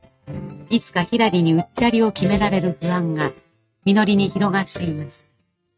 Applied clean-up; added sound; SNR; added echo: neural mask model RNNoise.